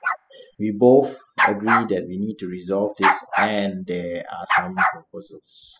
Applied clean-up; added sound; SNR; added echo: classical method spectral subtraction.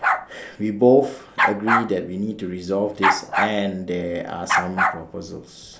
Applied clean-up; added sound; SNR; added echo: none; Bark; 1 dB; none.